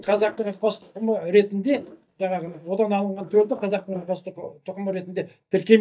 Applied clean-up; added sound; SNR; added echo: neural mask model DeepFilterNet 3.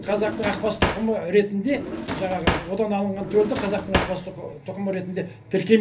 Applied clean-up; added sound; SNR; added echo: none; Drawer open or close; 4 dB; reverberation time 0.3 s.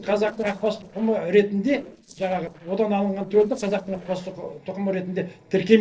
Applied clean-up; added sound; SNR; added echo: neural separator model SepFormer DNS4.